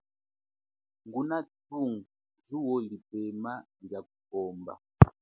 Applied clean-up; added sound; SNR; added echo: none; none; none; none.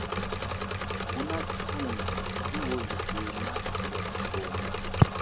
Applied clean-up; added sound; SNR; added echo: none; Engine / Mechanisms; -2 dB; none.